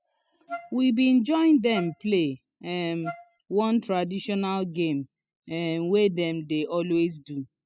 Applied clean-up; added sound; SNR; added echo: classical method spectral subtraction.